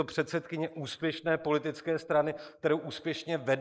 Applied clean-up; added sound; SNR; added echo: neural mask model Resemble Enhance denoiser.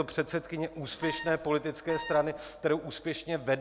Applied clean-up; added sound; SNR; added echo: none; Wind instrument, woodwind instrument; 10 dB; none.